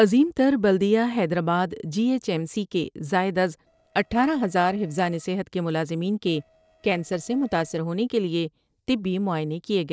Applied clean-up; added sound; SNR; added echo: neural separator model SepFormer DNS4.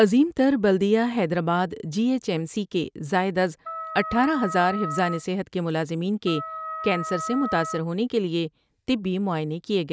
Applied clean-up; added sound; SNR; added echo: none; Wind instrument, woodwind instrument; 9 dB; none.